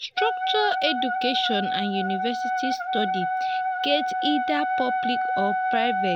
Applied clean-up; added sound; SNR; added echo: none; Wind instrument, woodwind instrument; -2 dB; none.